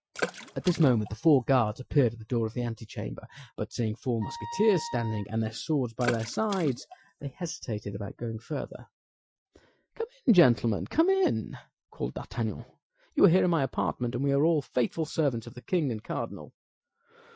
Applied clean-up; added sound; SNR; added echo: classical method Wiener filter.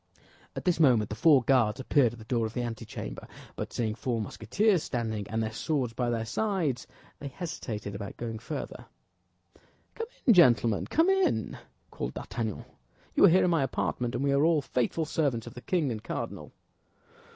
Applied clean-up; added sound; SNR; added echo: none; none; none; none.